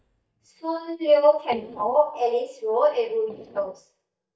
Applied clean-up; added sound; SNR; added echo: neural mask model DeepFilterNet 3.